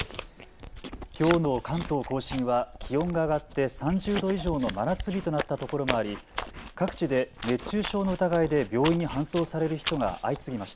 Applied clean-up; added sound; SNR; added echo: none; Chewing, mastication; 9 dB; none.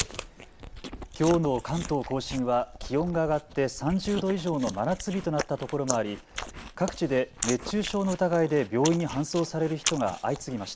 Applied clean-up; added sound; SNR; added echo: neural mask model Resemble Enhance denoiser.